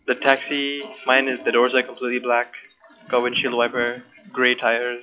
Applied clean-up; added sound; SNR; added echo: classical method log-MMSE.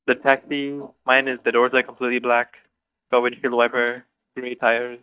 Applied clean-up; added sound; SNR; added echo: neural mask model DeepFilterNet 3.